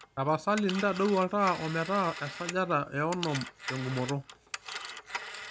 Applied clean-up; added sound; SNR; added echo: none; Telephone; 11 dB; none.